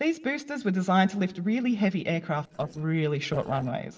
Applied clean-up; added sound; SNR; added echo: neural separator model SepFormer DNS4.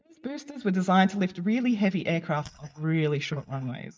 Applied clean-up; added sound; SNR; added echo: neural mask model DeepFilterNet 3.